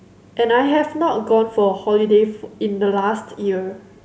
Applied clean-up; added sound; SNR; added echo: none; none; none; none.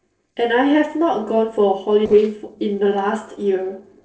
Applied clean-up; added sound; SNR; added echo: neural separator model SepFormer DNS4.